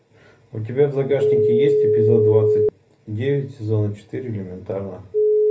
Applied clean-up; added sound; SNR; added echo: none; Telephone; -3 dB; reverberation time 0.3 s.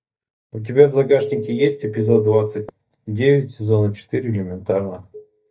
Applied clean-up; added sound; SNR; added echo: neural mask model DeepFilterNet 3.